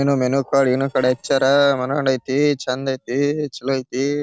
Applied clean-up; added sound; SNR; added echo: neural separator model SepFormer DNS4.